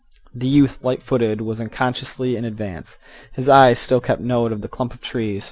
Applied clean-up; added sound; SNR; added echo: none; none; none; none.